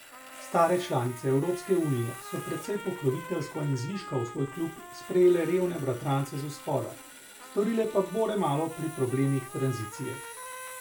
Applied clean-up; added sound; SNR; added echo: none; Trumpet + Sawing; 14 dB; none.